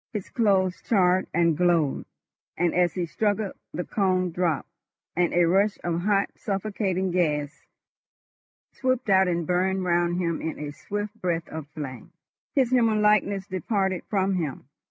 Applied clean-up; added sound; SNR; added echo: none; none; none; none.